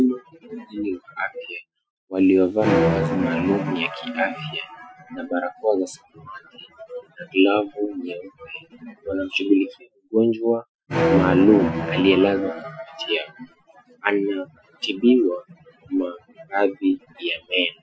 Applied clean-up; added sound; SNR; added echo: classical method Wiener filter.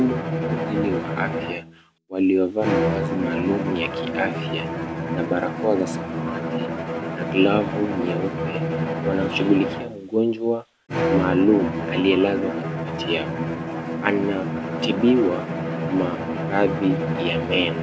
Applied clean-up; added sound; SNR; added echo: none; Bowed string instrument; 2 dB; none.